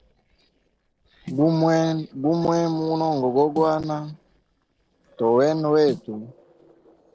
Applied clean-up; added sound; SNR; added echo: neural separator model SepFormer DNS4.